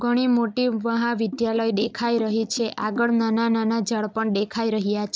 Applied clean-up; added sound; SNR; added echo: neural mask model DeepFilterNet 3.